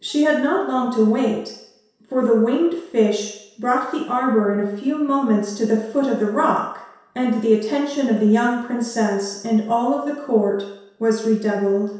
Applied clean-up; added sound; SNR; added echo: none; none; none; reverberation time 0.7 s.